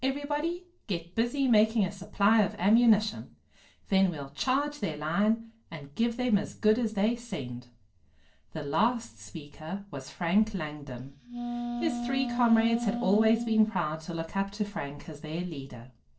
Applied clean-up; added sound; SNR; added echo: neural separator model SepFormer DNS4.